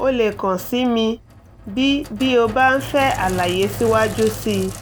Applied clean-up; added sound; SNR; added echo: none; Sink (filling or washing); 13 dB; none.